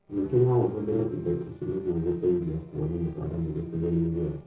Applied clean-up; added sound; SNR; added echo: neural separator model SepFormer DNS4.